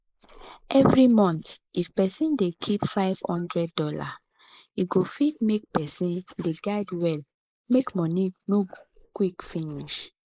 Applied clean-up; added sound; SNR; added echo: neural mask model Resemble Enhance denoiser.